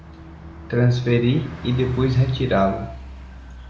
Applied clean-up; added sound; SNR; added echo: none; Bus; 13 dB; none.